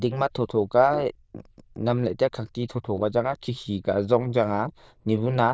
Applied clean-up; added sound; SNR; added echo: neural diffusion model UNIVERSE++.